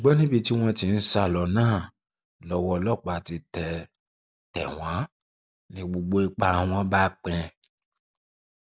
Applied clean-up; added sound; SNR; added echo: none; none; none; none.